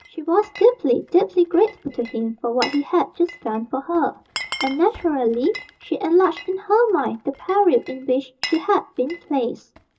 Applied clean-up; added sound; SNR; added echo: none; Glass; 17 dB; reverberation time 0.2 s.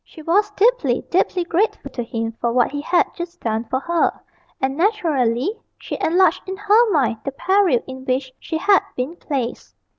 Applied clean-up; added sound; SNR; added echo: none; none; none; none.